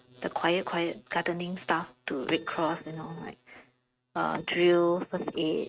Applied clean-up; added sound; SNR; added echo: neural mask model RNNoise.